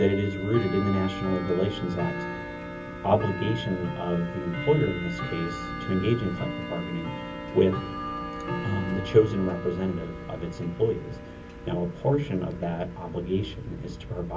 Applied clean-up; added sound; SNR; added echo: none; Tick-tock / Bell; 8 dB; reverberation time 0.3 s.